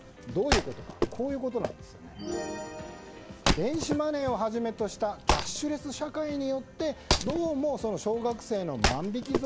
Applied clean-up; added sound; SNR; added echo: none; Wood; 2 dB; none.